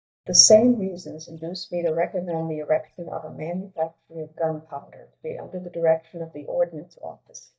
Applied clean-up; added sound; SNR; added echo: neural mask model DeepFilterNet 3.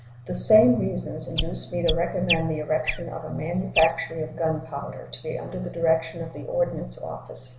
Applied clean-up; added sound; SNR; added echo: none; Chirp, tweet; 6 dB; reverberation time 1.6 s.